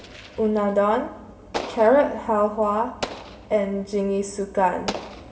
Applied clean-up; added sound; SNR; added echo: none; Explosion; 14 dB; reverberation time 1.8 s.